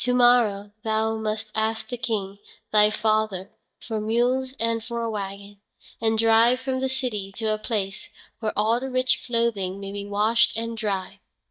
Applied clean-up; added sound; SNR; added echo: neural mask model DeepFilterNet 3.